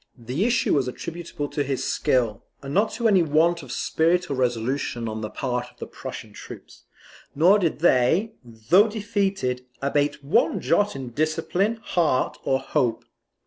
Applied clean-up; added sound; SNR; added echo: none; none; none; none.